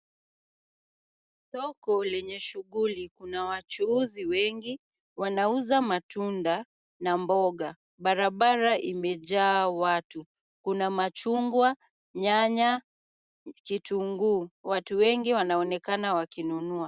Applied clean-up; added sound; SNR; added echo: none; none; none; none.